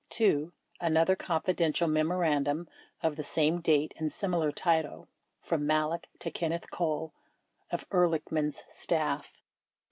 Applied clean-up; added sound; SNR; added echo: none; none; none; none.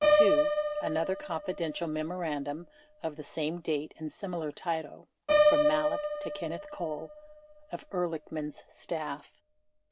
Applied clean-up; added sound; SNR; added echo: none; Piano; -3 dB; none.